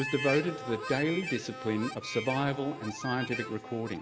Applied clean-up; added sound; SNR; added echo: none; Harmonica; 8 dB; none.